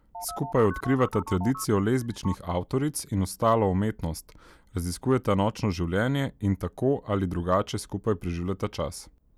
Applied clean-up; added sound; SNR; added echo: none; Telephone; 13 dB; none.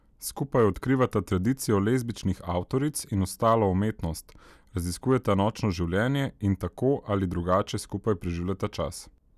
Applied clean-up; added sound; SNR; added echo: none; none; none; none.